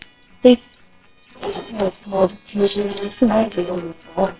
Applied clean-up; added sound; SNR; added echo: neural separator model SepFormer WHAMR!.